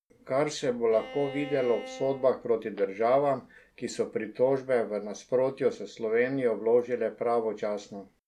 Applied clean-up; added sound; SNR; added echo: none; Bowed string instrument; 15 dB; none.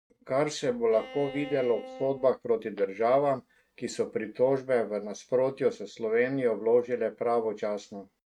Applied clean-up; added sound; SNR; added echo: neural mask model RNNoise.